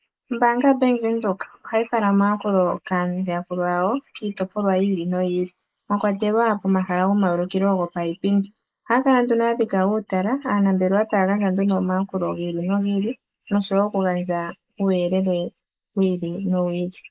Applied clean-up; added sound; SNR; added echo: neural mask model Resemble Enhance denoiser.